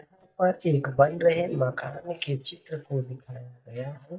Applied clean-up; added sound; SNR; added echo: neural mask model DeepFilterNet 3.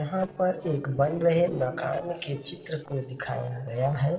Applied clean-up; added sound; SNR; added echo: neural separator model SepFormer DNS4.